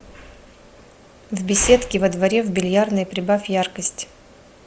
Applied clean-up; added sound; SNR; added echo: none; none; none; none.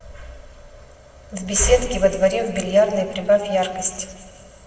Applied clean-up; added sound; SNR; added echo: none; none; none; reverberation time 1.6 s.